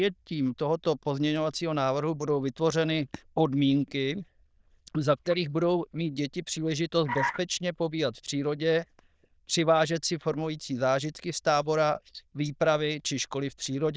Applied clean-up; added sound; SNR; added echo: neural diffusion model UNIVERSE++.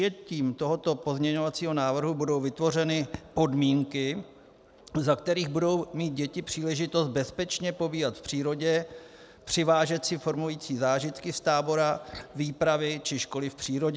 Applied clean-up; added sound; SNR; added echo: none; none; none; none.